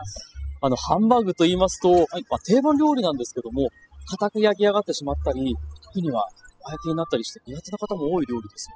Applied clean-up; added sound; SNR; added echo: classical method spectral subtraction.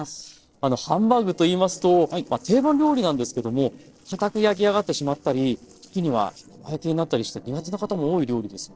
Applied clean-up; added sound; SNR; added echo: neural separator model SepFormer DNS4.